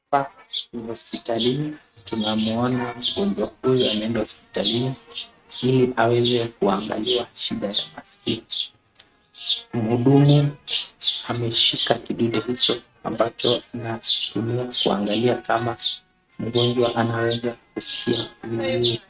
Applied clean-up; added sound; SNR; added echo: neural mask model RNNoise.